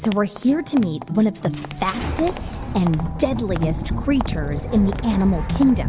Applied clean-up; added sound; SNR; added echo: none; none; none; none.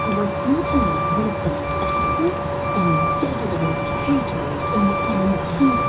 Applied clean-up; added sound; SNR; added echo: none; Truck; 0 dB; reverberation time 0.2 s.